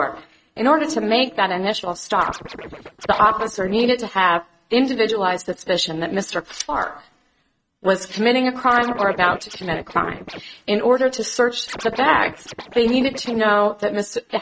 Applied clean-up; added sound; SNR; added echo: neural mask model RNNoise.